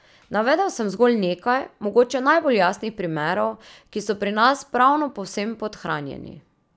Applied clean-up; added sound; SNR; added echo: none; none; none; none.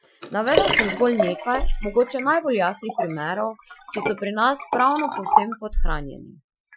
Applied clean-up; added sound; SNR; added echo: classical method Wiener filter.